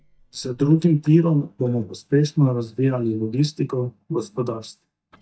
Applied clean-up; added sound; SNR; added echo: neural mask model DeepFilterNet 3.